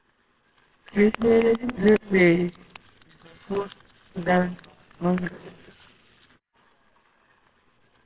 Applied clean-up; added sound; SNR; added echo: neural separator model SepFormer WHAMR!.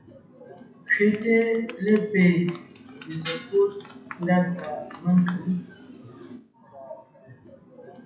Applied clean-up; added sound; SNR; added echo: classical method WPE with log-MMSE.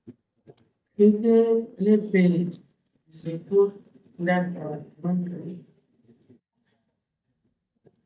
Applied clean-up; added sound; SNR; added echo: neural mask model DeepFilterNet 3.